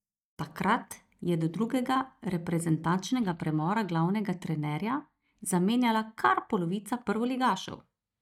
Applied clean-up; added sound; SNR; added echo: neural mask model DeepFilterNet 3.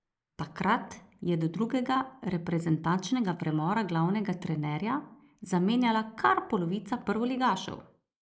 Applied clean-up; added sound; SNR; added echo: neural mask model Resemble Enhance denoiser.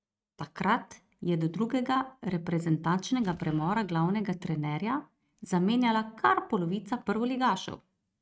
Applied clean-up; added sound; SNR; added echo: neural mask model RNNoise.